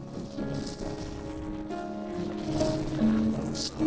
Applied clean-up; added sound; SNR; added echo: neural separator model SepFormer DNS4.